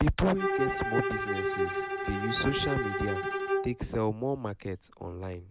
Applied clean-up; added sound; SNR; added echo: none; Bowed string instrument; 1 dB; none.